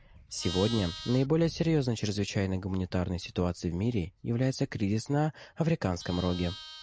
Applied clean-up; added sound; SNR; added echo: none; Livestock, farm animals, working animals; 17 dB; none.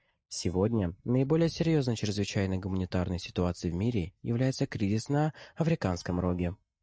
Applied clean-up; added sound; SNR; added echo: neural mask model DeepFilterNet 3.